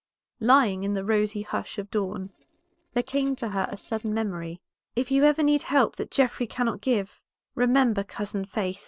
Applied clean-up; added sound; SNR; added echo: neural separator model SepFormer DNS4.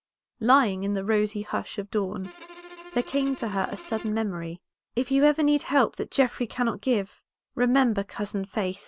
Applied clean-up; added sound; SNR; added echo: none; Bowed string instrument; 19 dB; none.